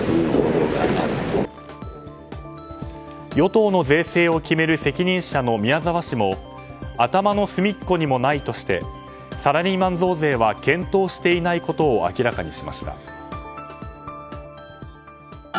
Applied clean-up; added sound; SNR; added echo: none; none; none; none.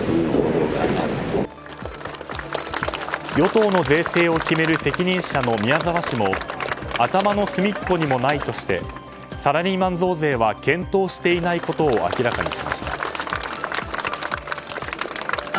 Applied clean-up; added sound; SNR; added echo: none; Applause / Crowd; 7 dB; none.